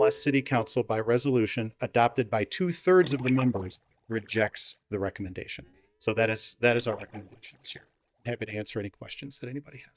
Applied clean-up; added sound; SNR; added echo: neural mask model DeepFilterNet 3.